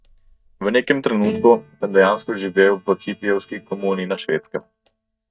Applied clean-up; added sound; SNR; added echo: neural mask model DeepFilterNet 3.